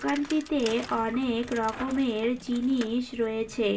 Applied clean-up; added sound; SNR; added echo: none; Bicycle; 16 dB; reverberation time 0.2 s.